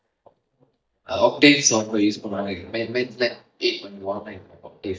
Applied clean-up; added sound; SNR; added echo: neural mask model DeepFilterNet 3.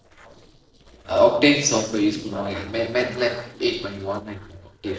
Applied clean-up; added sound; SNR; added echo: neural separator model SepFormer DNS4.